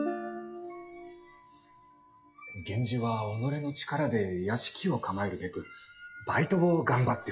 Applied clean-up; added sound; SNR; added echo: classical method WPE with log-MMSE.